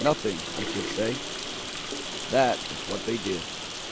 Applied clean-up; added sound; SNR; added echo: none; Water tap, faucet + Rain; 4 dB; none.